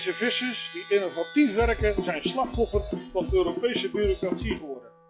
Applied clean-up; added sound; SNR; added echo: classical method log-MMSE.